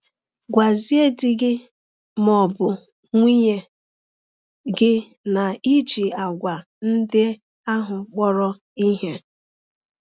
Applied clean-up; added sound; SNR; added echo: none; none; none; none.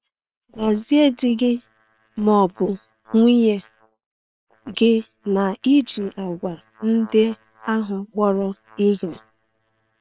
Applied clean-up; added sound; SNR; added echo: neural separator model SepFormer WHAM!.